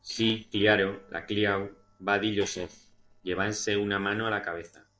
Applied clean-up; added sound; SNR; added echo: neural separator model SepFormer DNS4.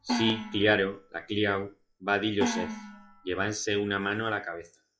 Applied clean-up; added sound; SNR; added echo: classical method log-MMSE.